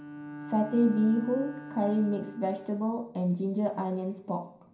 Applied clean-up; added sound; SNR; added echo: none; Bowed string instrument; 15 dB; reverberation time 0.5 s.